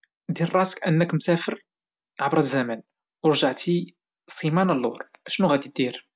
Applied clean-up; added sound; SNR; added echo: none; none; none; none.